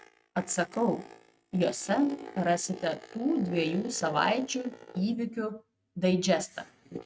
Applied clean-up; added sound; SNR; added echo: neural mask model RNNoise.